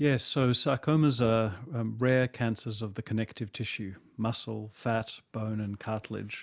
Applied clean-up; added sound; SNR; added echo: none; none; none; none.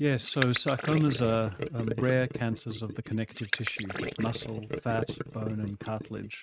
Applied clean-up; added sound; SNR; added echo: neural mask model RNNoise.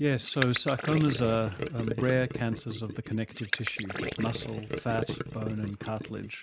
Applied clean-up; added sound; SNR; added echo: none; Gurgling; 6 dB; none.